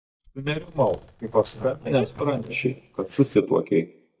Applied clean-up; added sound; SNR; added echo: neural mask model DeepFilterNet 3.